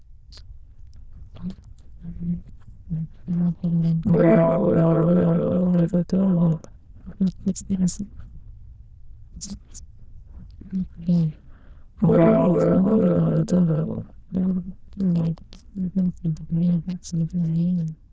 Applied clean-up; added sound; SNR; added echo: neural diffusion model UNIVERSE++.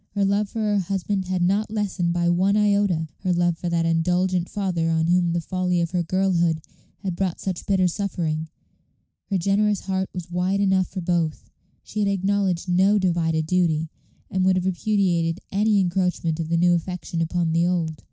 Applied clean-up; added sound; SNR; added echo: none; none; none; none.